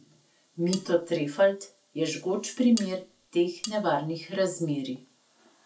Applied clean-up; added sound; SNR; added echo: none; Cutlery, silverware; 13 dB; none.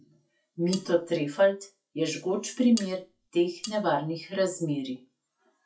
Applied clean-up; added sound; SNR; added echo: classical method log-MMSE.